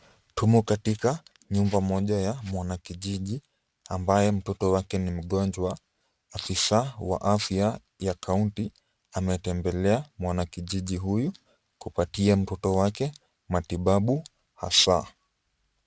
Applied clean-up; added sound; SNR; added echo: none; none; none; none.